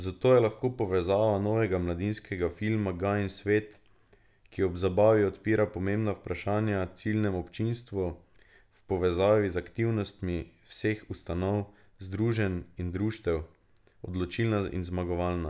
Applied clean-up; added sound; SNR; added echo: none; none; none; none.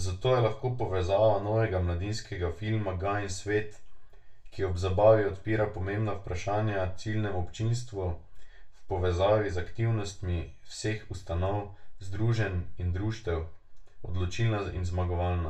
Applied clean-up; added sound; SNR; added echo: none; none; none; reverberation time 0.2 s.